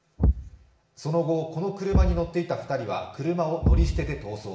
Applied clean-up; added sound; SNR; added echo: none; Thump, thud; -2 dB; reverberation time 0.8 s.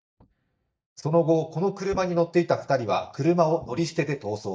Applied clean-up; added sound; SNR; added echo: neural mask model DeepFilterNet 3.